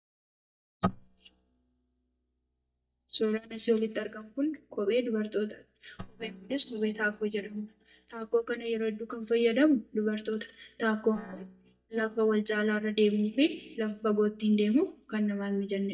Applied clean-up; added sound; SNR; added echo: neural mask model DeepFilterNet 3.